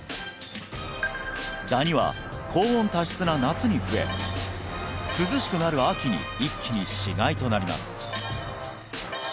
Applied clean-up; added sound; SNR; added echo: none; Car passing by; 9 dB; none.